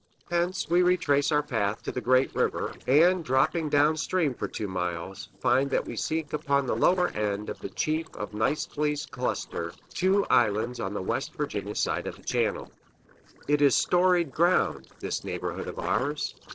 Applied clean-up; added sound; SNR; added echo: neural separator model SepFormer DNS4.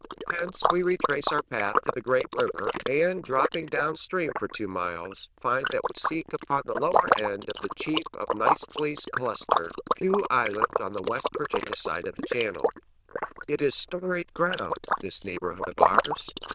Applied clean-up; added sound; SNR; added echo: neural diffusion model UNIVERSE++.